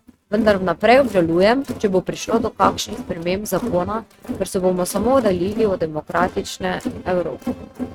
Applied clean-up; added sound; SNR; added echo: neural mask model RNNoise.